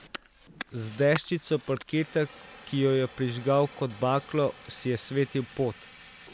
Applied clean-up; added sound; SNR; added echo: none; Fire; 16 dB; none.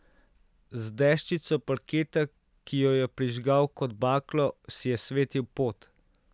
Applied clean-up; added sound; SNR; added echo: none; none; none; none.